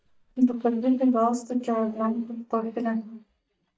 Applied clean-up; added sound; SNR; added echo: neural mask model DeepFilterNet 3.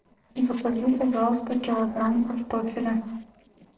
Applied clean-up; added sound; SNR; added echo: neural separator model SepFormer DNS4.